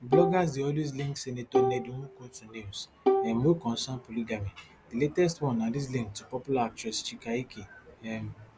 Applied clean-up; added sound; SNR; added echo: none; Bowed string instrument; 0 dB; none.